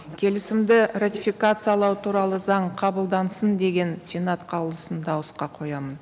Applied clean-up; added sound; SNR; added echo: none; none; none; none.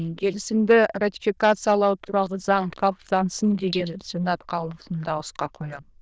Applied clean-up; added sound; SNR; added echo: neural diffusion model UNIVERSE++.